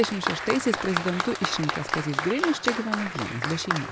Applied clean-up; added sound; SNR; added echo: none; Applause; 2 dB; none.